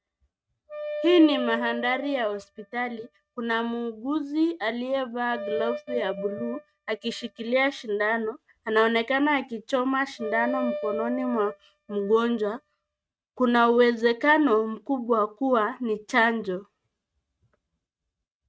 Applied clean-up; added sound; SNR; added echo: neural mask model RNNoise.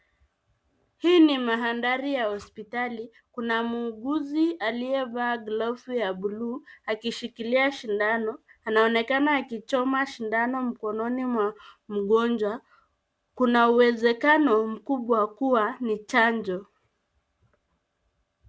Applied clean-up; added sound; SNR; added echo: none; none; none; none.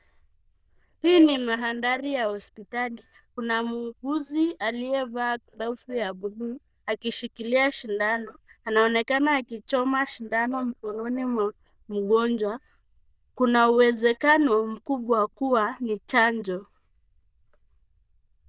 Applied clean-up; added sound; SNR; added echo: neural diffusion model UNIVERSE++.